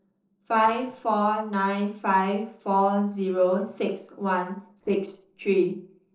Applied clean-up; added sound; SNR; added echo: neural separator model SepFormer DNS4.